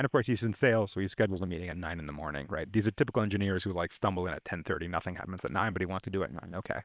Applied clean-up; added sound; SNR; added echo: neural separator model SepFormer WHAM!.